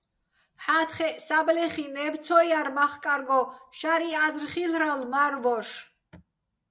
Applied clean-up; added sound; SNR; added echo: none; none; none; none.